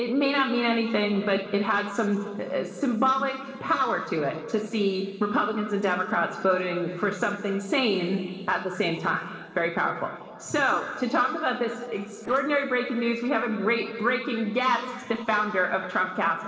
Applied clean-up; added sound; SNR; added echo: neural separator model SepFormer DNS4.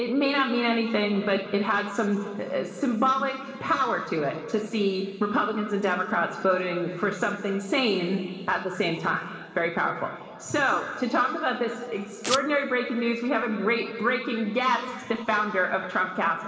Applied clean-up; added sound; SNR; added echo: none; Domestic sounds, home sounds; 7 dB; reverberation time 2.3 s.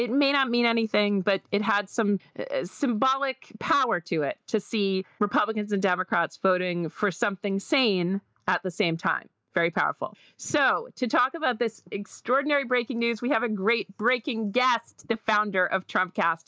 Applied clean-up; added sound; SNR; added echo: none; none; none; none.